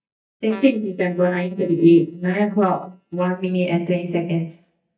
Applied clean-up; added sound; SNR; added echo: neural mask model DeepFilterNet 3.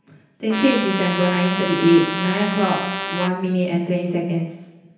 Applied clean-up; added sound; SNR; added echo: none; Trumpet; 6 dB; reverberation time 0.9 s.